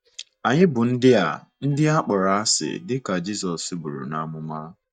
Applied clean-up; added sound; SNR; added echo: neural mask model DeepFilterNet 3.